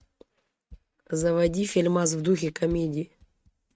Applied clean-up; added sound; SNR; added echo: neural mask model RNNoise.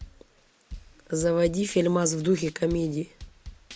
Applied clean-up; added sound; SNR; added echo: none; Drum / Drum kit; 17 dB; none.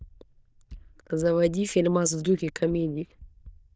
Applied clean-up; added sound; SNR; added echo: neural diffusion model UNIVERSE++.